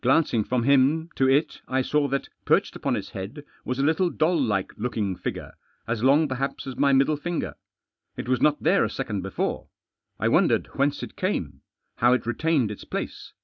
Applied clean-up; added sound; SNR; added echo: none; none; none; none.